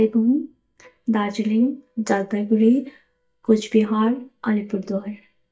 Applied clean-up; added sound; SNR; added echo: neural mask model DeepFilterNet 3.